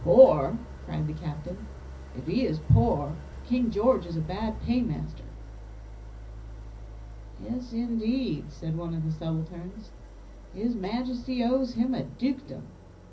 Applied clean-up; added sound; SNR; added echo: none; Idling; 14 dB; reverberation time 0.4 s.